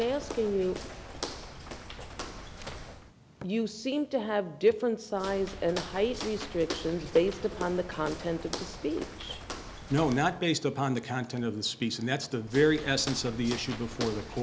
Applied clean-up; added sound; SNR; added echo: none; Walk, footsteps; 11 dB; none.